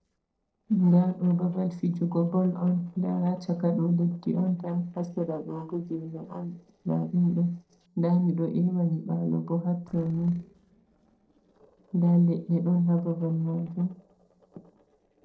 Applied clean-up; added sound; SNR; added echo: neural separator model SepFormer DNS4.